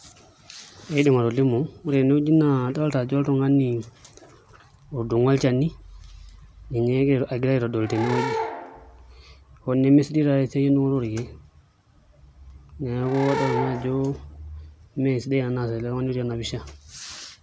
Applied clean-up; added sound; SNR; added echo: none; Animal / Brass instrument; 9 dB; none.